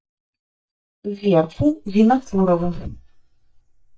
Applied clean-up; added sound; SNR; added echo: neural mask model DeepFilterNet 3.